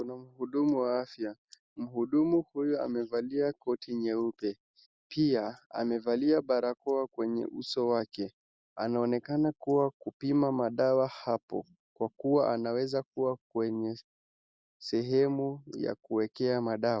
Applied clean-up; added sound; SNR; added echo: none; none; none; none.